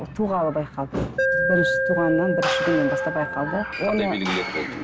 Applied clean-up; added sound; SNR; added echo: none; Alarm; 0 dB; none.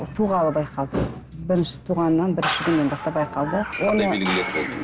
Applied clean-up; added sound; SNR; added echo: none; none; none; none.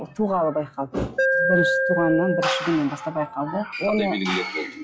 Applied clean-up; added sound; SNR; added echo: classical method log-MMSE.